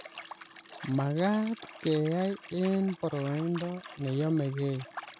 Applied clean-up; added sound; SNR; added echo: none; Liquid; 15 dB; none.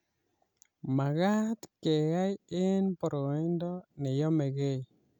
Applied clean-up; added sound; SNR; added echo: none; none; none; none.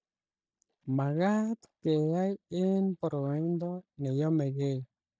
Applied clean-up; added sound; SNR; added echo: neural mask model DeepFilterNet 3.